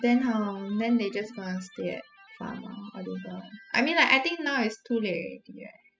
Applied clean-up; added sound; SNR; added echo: classical method spectral subtraction.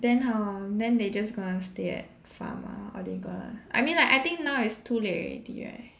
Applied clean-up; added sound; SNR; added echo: none; none; none; none.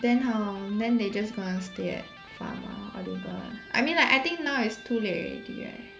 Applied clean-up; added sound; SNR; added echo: none; Electric guitar; 18 dB; none.